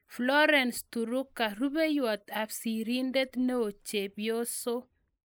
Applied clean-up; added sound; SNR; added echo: neural mask model Resemble Enhance denoiser.